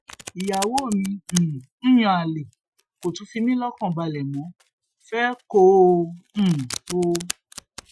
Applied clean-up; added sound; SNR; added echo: classical method Wiener filter.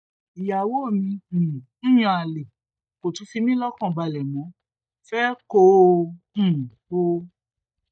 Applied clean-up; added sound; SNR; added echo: neural mask model DeepFilterNet 3.